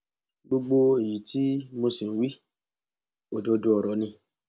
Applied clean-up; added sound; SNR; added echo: none; none; none; none.